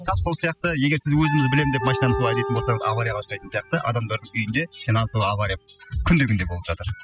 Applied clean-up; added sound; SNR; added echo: classical method spectral subtraction.